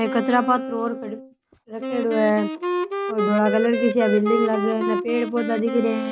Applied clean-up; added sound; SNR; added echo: none; Wind instrument, woodwind instrument; 4 dB; none.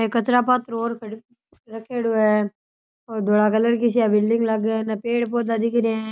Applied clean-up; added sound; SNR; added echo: none; none; none; none.